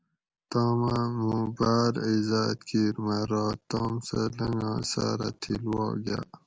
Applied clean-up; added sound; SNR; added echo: none; none; none; none.